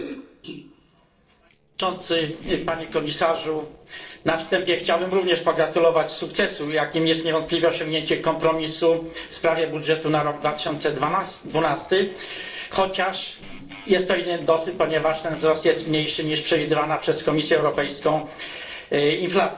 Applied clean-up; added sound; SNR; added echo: neural separator model SepFormer DNS4.